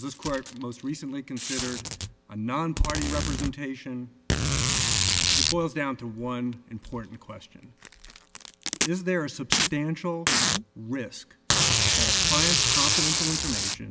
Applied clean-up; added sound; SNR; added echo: none; Packing tape, duct tape; -4 dB; none.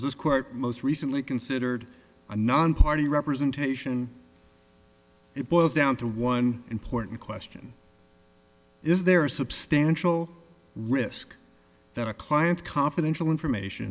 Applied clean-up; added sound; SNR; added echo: none; none; none; none.